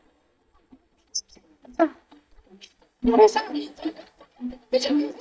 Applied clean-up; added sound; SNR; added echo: neural mask model DeepFilterNet 3.